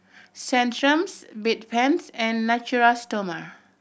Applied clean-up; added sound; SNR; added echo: none; none; none; none.